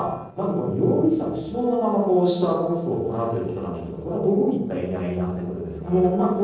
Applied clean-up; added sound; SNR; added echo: neural separator model SepFormer DNS4.